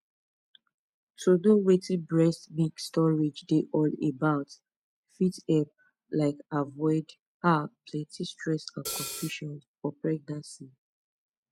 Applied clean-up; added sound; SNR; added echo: none; Hi-hat; 7 dB; none.